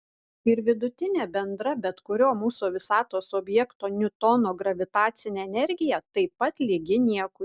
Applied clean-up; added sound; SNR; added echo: none; none; none; none.